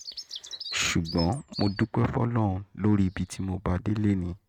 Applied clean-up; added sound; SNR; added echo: neural mask model RNNoise.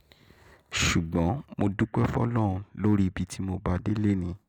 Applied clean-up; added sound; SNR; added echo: none; none; none; none.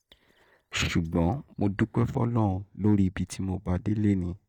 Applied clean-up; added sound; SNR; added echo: neural mask model DeepFilterNet 3.